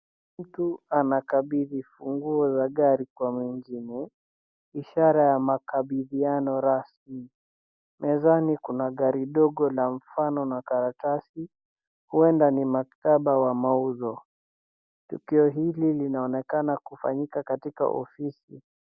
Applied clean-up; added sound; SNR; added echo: none; none; none; none.